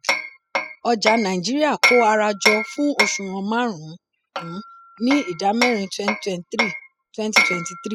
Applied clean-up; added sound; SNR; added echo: classical method spectral subtraction.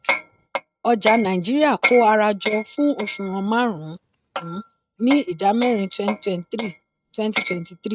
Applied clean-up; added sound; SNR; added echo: neural mask model RNNoise.